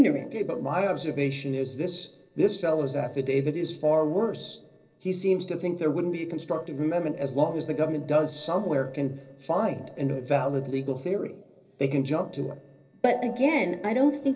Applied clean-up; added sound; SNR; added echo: neural separator model SepFormer DNS4.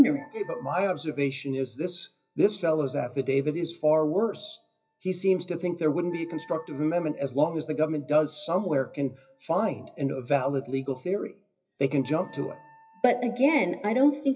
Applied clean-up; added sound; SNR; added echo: classical method WPE with log-MMSE.